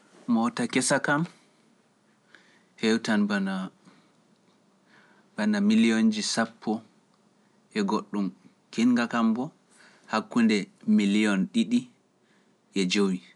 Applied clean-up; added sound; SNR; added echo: none; none; none; none.